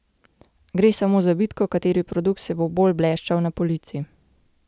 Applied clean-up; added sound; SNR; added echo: none; none; none; none.